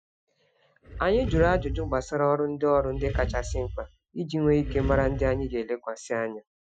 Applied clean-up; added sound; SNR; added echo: classical method Wiener filter.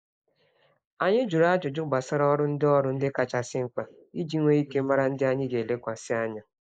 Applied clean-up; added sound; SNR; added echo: neural mask model Resemble Enhance denoiser.